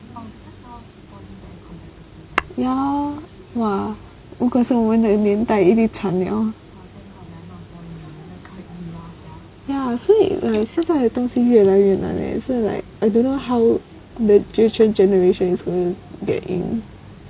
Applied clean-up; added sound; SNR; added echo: none; Tap / Hammer; 13 dB; none.